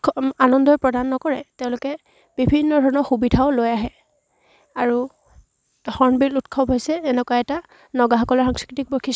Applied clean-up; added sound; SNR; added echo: none; none; none; none.